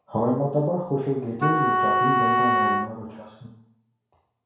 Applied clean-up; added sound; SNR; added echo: none; Wind instrument, woodwind instrument; -4 dB; reverberation time 0.6 s.